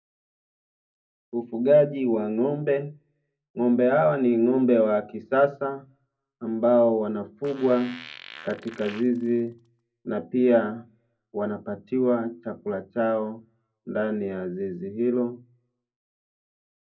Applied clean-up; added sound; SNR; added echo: none; Fart; 19 dB; reverberation time 0.3 s.